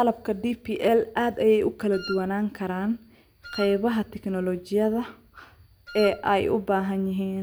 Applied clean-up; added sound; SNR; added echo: none; Wind instrument, woodwind instrument; 14 dB; none.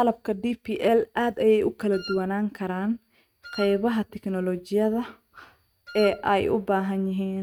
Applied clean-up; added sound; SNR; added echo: neural mask model RNNoise.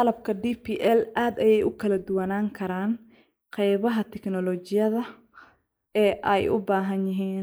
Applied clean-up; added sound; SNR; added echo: neural mask model Resemble Enhance denoiser.